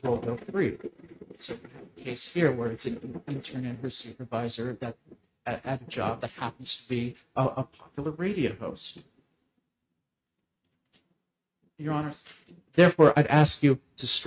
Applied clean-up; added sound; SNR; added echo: neural mask model RNNoise.